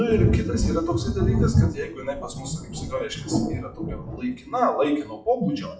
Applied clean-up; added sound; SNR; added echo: classical method WPE with log-MMSE.